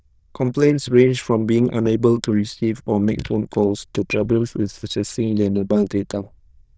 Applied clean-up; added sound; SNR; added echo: neural diffusion model UNIVERSE++.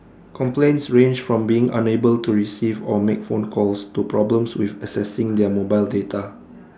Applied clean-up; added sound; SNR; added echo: none; none; none; none.